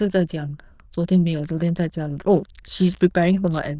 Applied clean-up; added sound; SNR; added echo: neural diffusion model UNIVERSE++.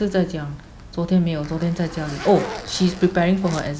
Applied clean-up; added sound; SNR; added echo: none; Zipper (clothing); 15 dB; none.